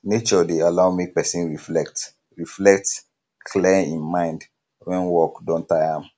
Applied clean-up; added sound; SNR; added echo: none; none; none; none.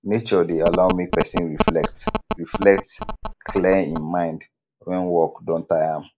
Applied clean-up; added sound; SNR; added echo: neural mask model Resemble Enhance denoiser.